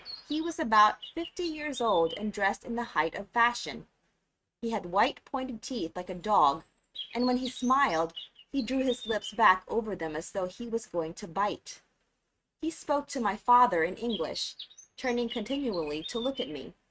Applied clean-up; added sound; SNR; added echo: neural mask model RNNoise.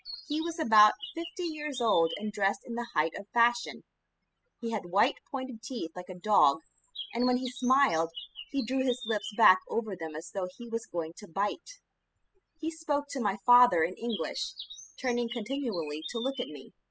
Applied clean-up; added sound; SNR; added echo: classical method spectral subtraction.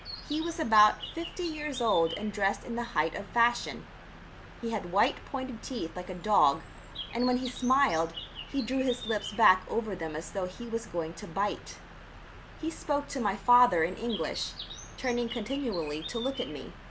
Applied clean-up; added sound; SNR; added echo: none; Bird; 14 dB; none.